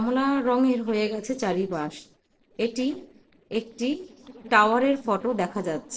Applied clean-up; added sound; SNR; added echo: neural separator model SepFormer DNS4.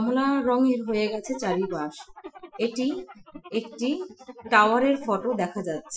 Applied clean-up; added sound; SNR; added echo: classical method Wiener filter.